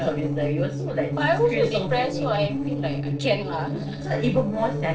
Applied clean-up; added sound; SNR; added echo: neural separator model SepFormer DNS4.